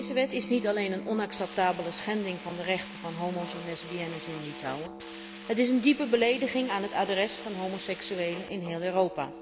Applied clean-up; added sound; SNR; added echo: none; Musical instrument + Hiss; 12 dB; none.